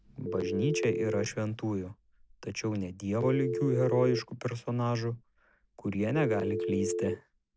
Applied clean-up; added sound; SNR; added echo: none; Telephone; 5 dB; none.